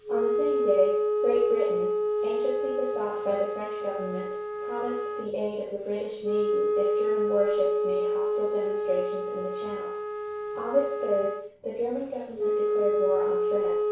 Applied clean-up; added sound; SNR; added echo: none; Wind instrument, woodwind instrument; -3 dB; reverberation time 0.6 s.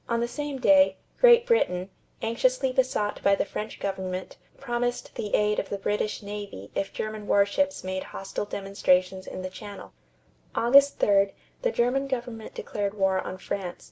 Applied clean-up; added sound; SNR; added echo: none; none; none; none.